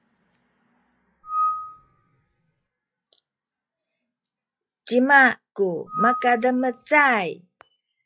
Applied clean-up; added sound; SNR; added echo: classical method log-MMSE.